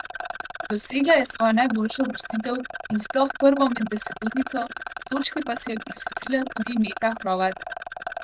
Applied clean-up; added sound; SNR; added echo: neural diffusion model UNIVERSE++.